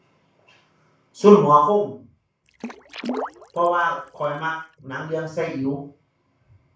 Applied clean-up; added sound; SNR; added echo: none; Water / Splash, splatter; 13 dB; reverberation time 0.4 s.